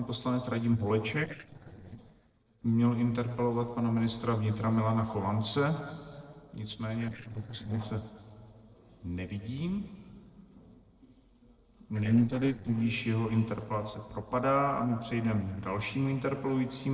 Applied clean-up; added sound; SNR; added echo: neural separator model SepFormer DNS4.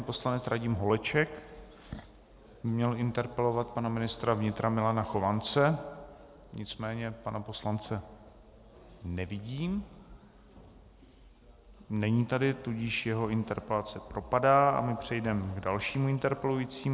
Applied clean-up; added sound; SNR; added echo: none; none; none; none.